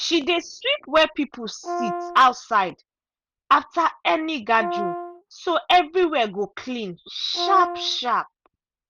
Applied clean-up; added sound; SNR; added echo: none; Brass instrument; 7 dB; none.